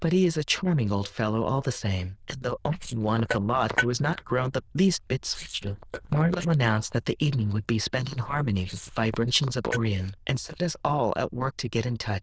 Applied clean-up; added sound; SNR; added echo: neural diffusion model UNIVERSE++.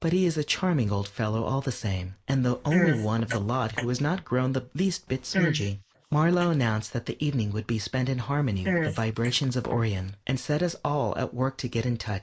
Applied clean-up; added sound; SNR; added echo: neural mask model Resemble Enhance denoiser.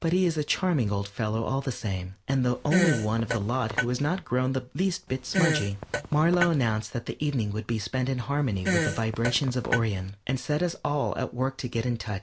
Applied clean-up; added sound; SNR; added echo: none; Fart; 4 dB; none.